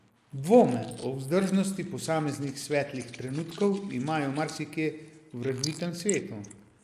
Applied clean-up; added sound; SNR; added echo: neural mask model Resemble Enhance denoiser.